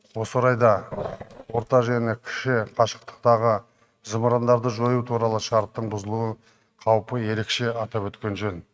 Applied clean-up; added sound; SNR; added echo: neural mask model RNNoise.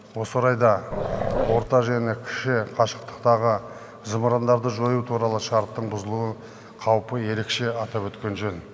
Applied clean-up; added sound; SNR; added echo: none; Growling; 3 dB; none.